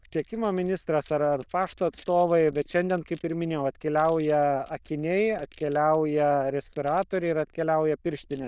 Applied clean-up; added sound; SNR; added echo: neural diffusion model UNIVERSE++.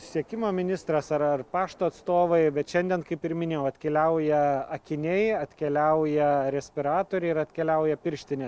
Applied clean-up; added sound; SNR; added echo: none; none; none; none.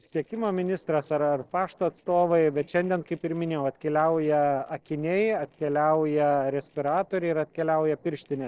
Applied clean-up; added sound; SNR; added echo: neural separator model SepFormer DNS4.